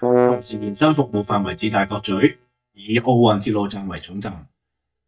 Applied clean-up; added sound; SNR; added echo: neural mask model DeepFilterNet 3.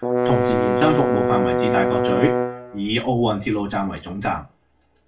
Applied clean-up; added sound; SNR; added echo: none; Bowed string instrument; -2 dB; reverberation time 0.2 s.